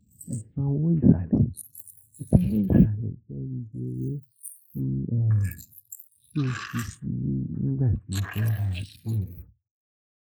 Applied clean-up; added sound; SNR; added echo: neural mask model Resemble Enhance denoiser.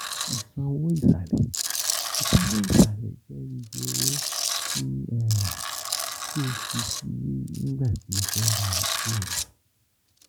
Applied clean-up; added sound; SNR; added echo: none; Tools; 4 dB; none.